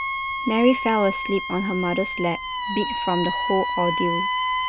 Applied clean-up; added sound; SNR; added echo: none; Wind instrument, woodwind instrument; 2 dB; none.